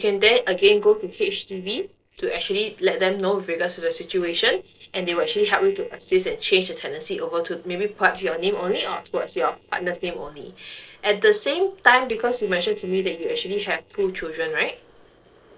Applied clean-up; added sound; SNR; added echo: neural separator model SepFormer DNS4.